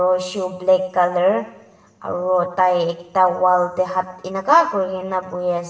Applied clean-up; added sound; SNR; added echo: none; none; none; reverberation time 0.8 s.